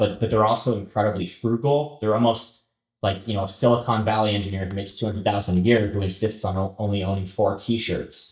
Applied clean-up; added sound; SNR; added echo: neural mask model DeepFilterNet 3.